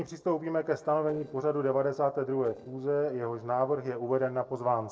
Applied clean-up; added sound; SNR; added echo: neural separator model SepFormer DNS4.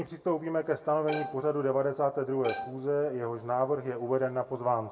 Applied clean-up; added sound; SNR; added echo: none; Bowed string instrument; 10 dB; reverberation time 0.8 s.